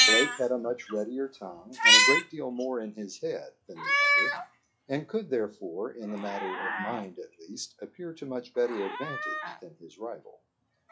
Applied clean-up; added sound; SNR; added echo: classical method log-MMSE.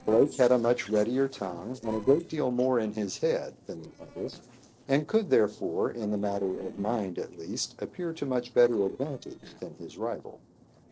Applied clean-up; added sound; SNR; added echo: neural separator model SepFormer DNS4.